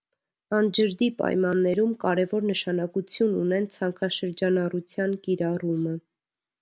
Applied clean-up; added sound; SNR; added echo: none; none; none; none.